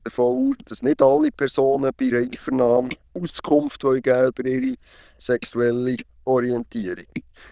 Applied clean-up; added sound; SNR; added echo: neural diffusion model UNIVERSE++.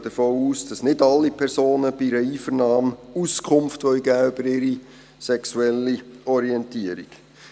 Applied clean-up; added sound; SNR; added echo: none; none; none; none.